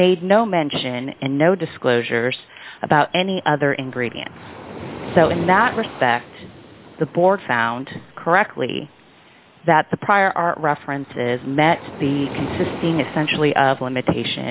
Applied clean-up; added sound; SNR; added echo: none; Waves, surf; 16 dB; none.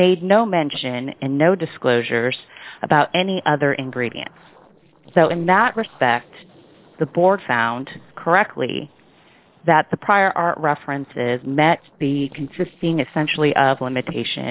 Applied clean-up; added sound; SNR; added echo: neural separator model SepFormer DNS4.